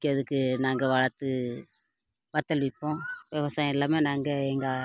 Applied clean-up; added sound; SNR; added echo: none; none; none; none.